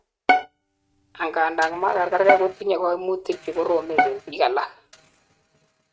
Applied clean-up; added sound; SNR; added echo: neural mask model RNNoise.